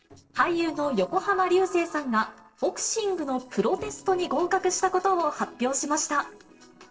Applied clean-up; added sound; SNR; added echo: neural separator model SepFormer DNS4.